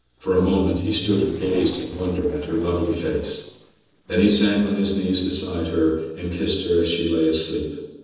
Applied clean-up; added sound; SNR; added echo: neural separator model SepFormer DNS4.